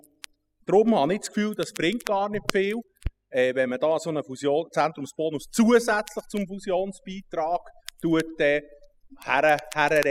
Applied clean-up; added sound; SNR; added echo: classical method spectral subtraction.